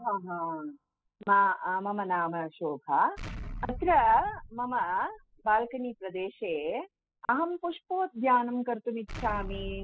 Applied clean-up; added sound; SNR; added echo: classical method spectral subtraction.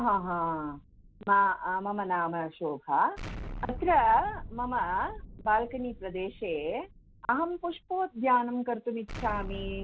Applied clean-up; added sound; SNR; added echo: none; Explosion; 14 dB; none.